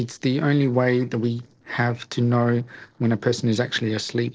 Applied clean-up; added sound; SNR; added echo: neural separator model SepFormer DNS4.